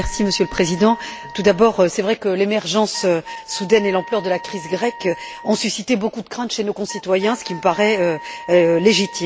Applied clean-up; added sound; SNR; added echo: none; Wind instrument, woodwind instrument; 17 dB; none.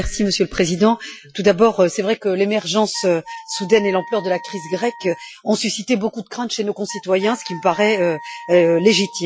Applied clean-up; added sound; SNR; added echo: classical method Wiener filter.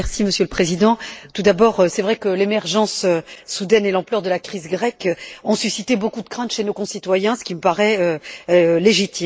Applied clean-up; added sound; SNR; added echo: neural mask model Resemble Enhance denoiser.